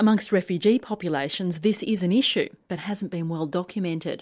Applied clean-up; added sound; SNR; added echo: none; none; none; none.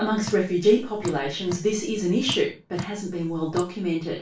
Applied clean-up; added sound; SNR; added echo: none; Drip; 14 dB; reverberation time 0.3 s.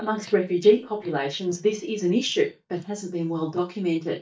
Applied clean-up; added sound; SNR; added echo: neural mask model DeepFilterNet 3.